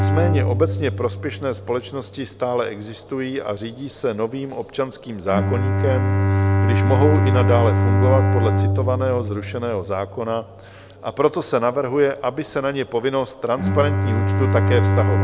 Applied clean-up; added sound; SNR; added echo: none; Bowed string instrument; -2 dB; none.